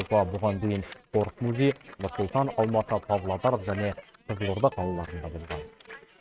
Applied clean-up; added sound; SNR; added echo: neural mask model RNNoise.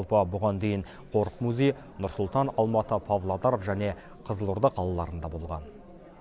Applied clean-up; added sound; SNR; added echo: none; none; none; none.